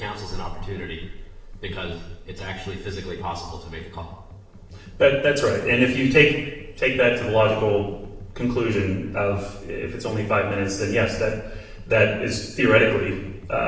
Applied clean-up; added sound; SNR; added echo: neural separator model SepFormer DNS4.